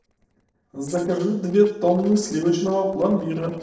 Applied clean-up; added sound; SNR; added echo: neural separator model SepFormer DNS4.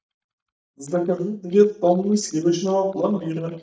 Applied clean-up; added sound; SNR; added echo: neural mask model DeepFilterNet 3.